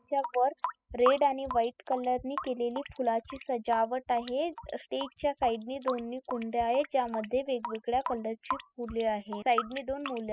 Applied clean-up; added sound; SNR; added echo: classical method spectral subtraction.